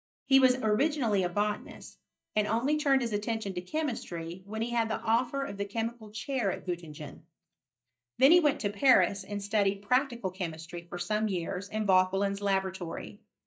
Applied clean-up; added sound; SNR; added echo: neural mask model DeepFilterNet 3.